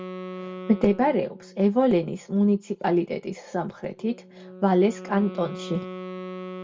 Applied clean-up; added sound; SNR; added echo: none; Wind instrument, woodwind instrument; 14 dB; reverberation time 0.2 s.